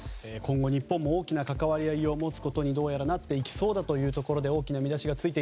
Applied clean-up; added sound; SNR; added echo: none; none; none; none.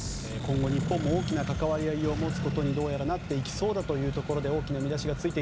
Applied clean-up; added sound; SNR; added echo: none; Accelerating, revving, vroom; 5 dB; none.